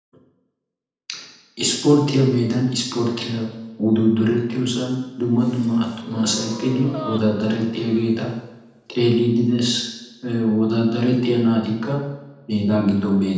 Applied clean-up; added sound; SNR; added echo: none; Gasp; 15 dB; reverberation time 0.8 s.